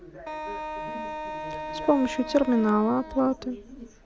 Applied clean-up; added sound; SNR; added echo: none; Wind instrument, woodwind instrument; 9 dB; none.